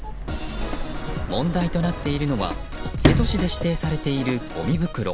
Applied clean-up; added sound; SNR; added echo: none; Sliding door; 1 dB; none.